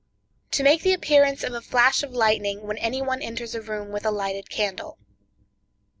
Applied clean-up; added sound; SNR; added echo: none; none; none; none.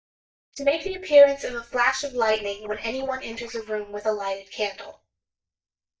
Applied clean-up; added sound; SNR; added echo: neural mask model DeepFilterNet 3.